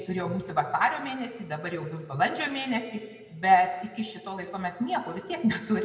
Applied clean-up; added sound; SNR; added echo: none; none; none; reverberation time 1.3 s.